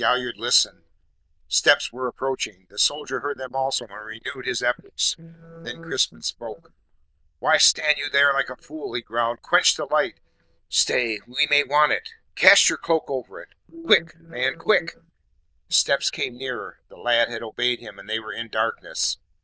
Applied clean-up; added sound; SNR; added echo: neural diffusion model UNIVERSE++.